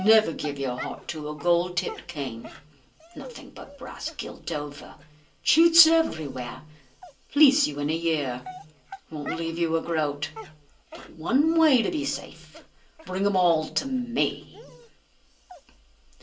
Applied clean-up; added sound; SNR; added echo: none; Dog; 18 dB; reverberation time 0.2 s.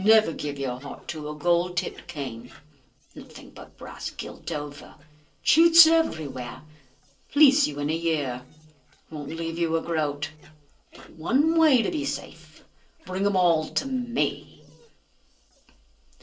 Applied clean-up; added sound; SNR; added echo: neural separator model SepFormer DNS4.